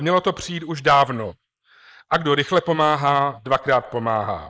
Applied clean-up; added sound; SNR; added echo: neural mask model Resemble Enhance denoiser.